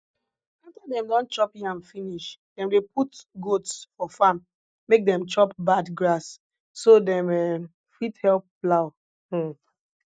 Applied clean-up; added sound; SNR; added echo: neural mask model DeepFilterNet 3.